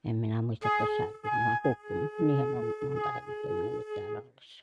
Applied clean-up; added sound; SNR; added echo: neural mask model RNNoise.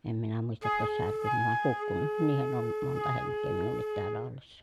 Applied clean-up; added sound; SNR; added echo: none; Wind instrument, woodwind instrument; -1 dB; none.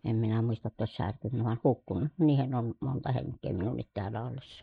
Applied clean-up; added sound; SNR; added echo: neural mask model Resemble Enhance denoiser.